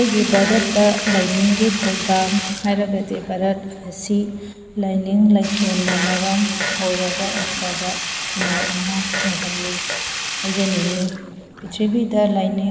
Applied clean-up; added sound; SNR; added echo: none; Sink (filling or washing) + Fart; 6 dB; none.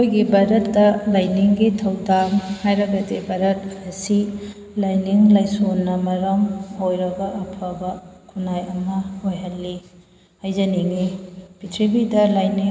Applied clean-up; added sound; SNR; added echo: none; none; none; none.